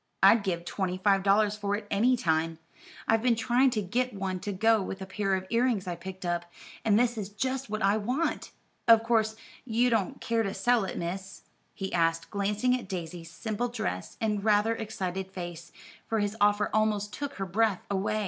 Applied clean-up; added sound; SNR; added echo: none; none; none; none.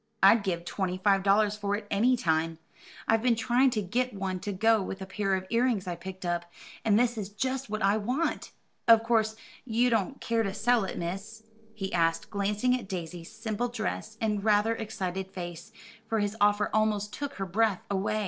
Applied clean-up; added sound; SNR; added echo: neural separator model SepFormer DNS4.